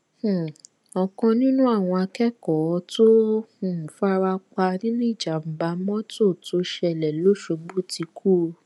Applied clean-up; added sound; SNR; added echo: none; none; none; none.